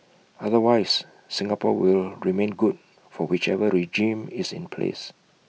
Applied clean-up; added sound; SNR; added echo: none; none; none; none.